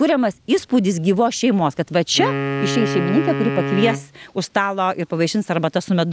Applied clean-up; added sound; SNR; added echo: none; Wind instrument, woodwind instrument; 5 dB; none.